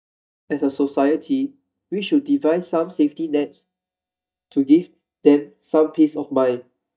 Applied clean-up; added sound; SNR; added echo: neural mask model DeepFilterNet 3.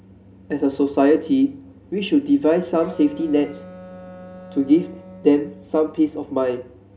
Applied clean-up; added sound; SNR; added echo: none; Wind instrument, woodwind instrument; 19 dB; reverberation time 0.3 s.